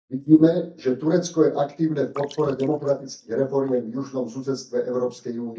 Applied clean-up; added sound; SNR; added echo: neural mask model DeepFilterNet 3.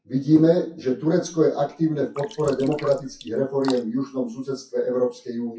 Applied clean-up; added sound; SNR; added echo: classical method WPE with log-MMSE.